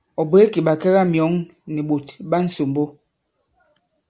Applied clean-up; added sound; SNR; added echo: none; none; none; none.